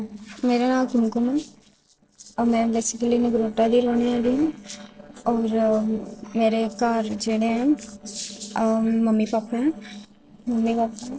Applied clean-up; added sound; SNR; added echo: neural separator model SepFormer DNS4.